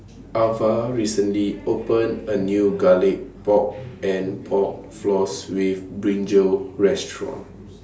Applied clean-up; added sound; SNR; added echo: none; none; none; none.